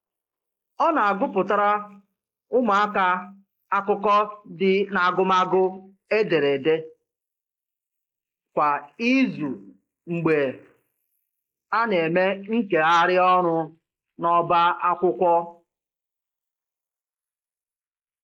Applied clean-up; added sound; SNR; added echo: neural mask model Resemble Enhance denoiser.